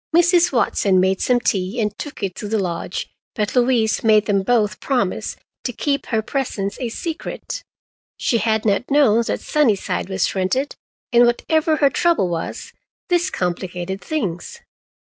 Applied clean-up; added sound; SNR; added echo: none; none; none; none.